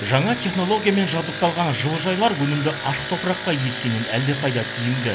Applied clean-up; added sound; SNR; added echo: none; Engine; 8 dB; none.